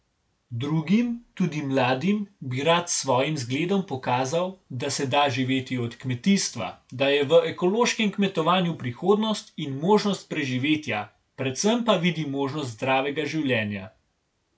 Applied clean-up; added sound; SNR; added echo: none; none; none; none.